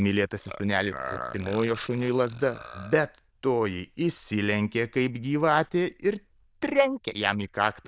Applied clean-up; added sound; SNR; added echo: neural diffusion model UNIVERSE++.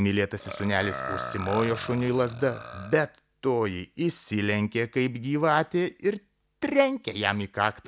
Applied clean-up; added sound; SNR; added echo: none; Burping, eructation; 11 dB; none.